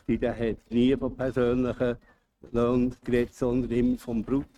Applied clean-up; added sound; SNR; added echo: neural mask model RNNoise.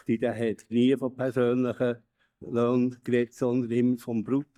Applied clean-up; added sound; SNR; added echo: neural mask model DeepFilterNet 3.